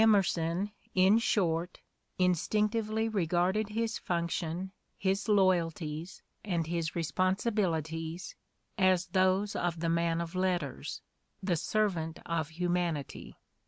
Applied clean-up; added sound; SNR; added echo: none; none; none; none.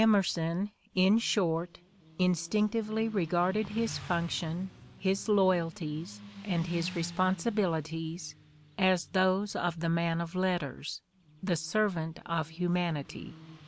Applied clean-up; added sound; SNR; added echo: none; Motorcycle; 19 dB; none.